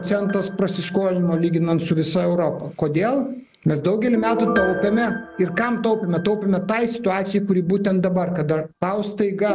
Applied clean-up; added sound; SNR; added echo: none; Piano; 13 dB; none.